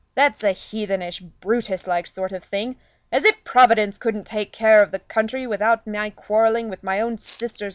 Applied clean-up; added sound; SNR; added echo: none; none; none; none.